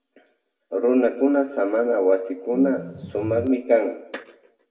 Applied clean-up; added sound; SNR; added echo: none; Bass guitar; 13 dB; reverberation time 0.7 s.